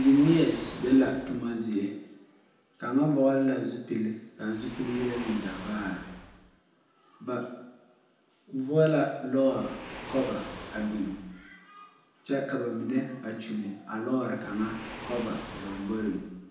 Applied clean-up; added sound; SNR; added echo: none; Waves, surf; 17 dB; reverberation time 0.9 s.